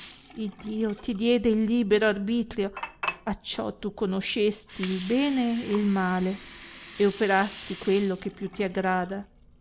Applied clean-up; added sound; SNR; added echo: none; Water; 15 dB; none.